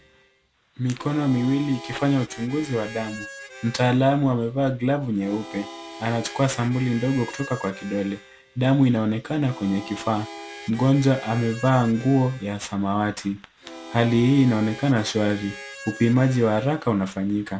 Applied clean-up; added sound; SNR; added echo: none; Harmonica; 17 dB; none.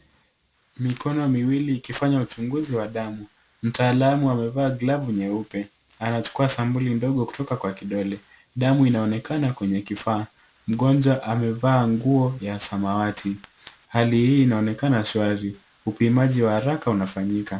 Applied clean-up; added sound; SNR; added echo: none; none; none; none.